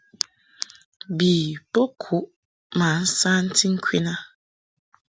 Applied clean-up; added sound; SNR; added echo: none; none; none; none.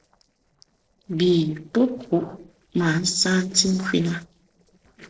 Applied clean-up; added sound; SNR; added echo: neural separator model SepFormer DNS4.